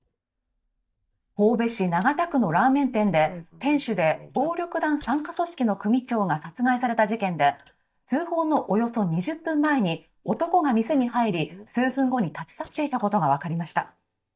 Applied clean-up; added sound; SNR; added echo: neural mask model DeepFilterNet 3.